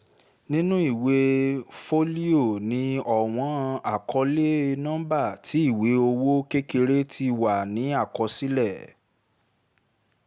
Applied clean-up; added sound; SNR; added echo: none; none; none; none.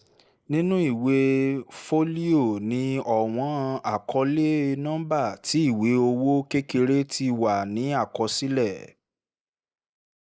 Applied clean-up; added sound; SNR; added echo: neural mask model Resemble Enhance denoiser.